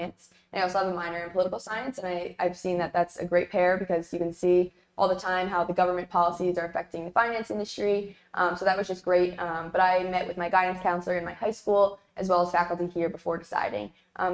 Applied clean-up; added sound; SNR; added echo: neural mask model RNNoise.